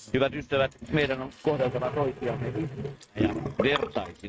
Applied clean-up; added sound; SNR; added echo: neural mask model RNNoise.